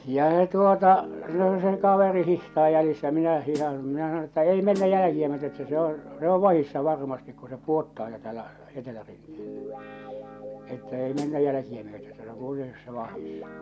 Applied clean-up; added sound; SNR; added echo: none; Snare drum + Guitar; 17 dB; none.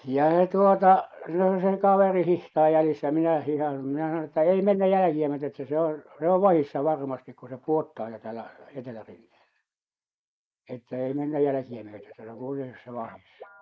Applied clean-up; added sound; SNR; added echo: neural mask model Resemble Enhance denoiser.